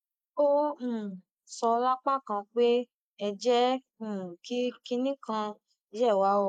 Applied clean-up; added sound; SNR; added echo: neural mask model Resemble Enhance denoiser.